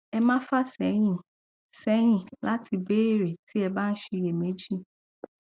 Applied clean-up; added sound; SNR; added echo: none; none; none; none.